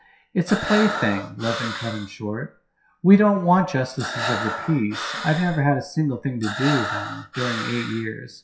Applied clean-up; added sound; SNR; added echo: classical method WPE with log-MMSE.